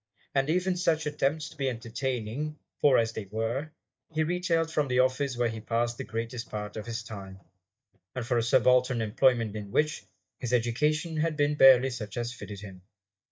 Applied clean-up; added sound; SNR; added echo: neural mask model DeepFilterNet 3.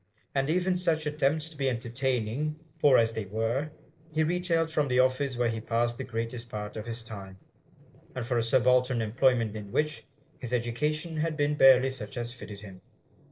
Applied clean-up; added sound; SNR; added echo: neural separator model SepFormer DNS4.